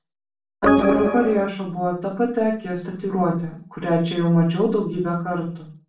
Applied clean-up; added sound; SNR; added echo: none; Organ; -4 dB; reverberation time 0.3 s.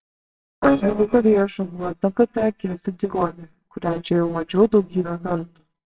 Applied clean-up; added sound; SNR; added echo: neural separator model SepFormer WHAMR!.